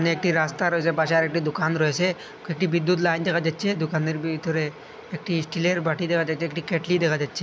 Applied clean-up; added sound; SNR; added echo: none; none; none; none.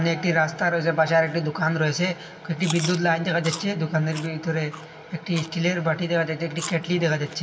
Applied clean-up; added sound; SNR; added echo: none; Chewing, mastication; 17 dB; reverberation time 1.8 s.